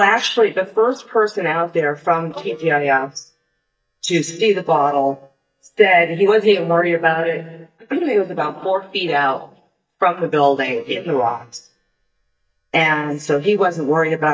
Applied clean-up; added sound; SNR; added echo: neural mask model DeepFilterNet 3.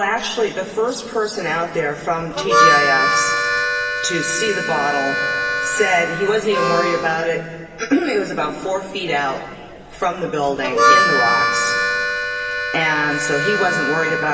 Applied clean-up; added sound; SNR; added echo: none; Harmonica; -1 dB; reverberation time 2.4 s.